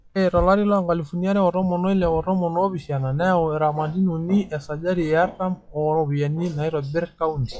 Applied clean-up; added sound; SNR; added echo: classical method log-MMSE.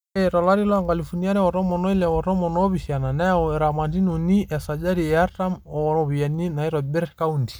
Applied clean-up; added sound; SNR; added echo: none; none; none; none.